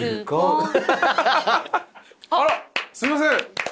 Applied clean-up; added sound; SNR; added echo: none; none; none; none.